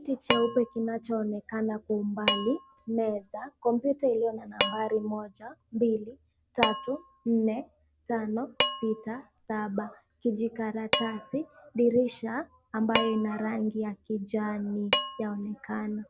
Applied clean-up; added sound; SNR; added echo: none; Dishes, pots, and pans; 5 dB; none.